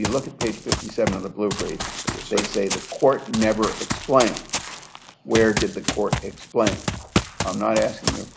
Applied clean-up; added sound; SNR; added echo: none; Run; 5 dB; none.